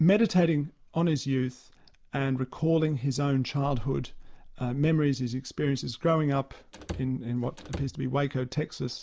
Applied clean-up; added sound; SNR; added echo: none; Slam / Wood; 13 dB; none.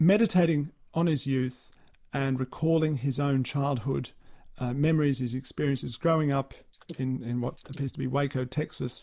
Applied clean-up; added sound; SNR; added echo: neural mask model Resemble Enhance denoiser.